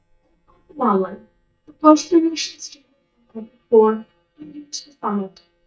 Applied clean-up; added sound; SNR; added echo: neural mask model DeepFilterNet 3.